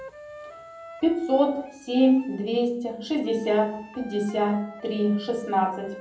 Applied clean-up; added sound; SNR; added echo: none; Wind instrument, woodwind instrument; 19 dB; reverberation time 0.6 s.